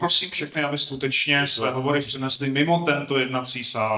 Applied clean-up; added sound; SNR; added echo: neural mask model DeepFilterNet 3.